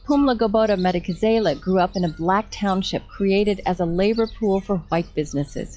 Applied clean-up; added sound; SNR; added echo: classical method log-MMSE.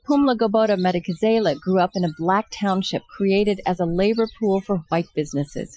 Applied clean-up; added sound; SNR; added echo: classical method Wiener filter.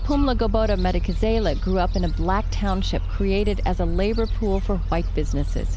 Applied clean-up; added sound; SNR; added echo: none; Gull, seagull; -1 dB; none.